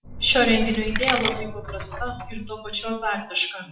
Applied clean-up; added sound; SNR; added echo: classical method WPE with log-MMSE.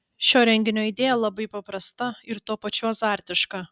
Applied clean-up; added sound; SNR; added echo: none; none; none; none.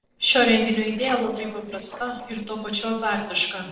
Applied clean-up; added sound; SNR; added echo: neural separator model SepFormer DNS4.